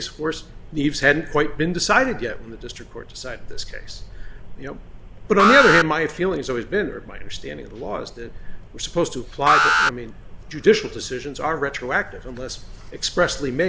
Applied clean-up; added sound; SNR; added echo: none; Alarm; -1 dB; none.